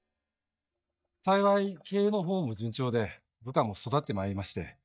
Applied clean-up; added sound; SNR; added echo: neural mask model DeepFilterNet 3.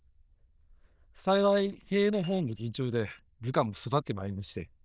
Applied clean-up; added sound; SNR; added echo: neural diffusion model UNIVERSE++.